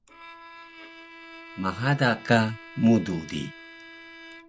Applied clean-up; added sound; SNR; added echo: none; Bowed string instrument; 18 dB; none.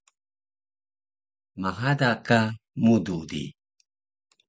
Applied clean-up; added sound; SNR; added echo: none; none; none; none.